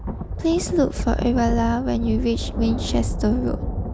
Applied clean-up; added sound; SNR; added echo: none; Thunder; 3 dB; none.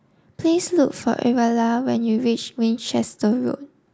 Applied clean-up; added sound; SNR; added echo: none; none; none; none.